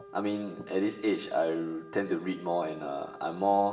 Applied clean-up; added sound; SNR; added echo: none; Wind instrument, woodwind instrument; 19 dB; reverberation time 0.8 s.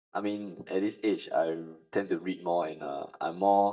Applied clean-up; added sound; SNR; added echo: neural mask model DeepFilterNet 3.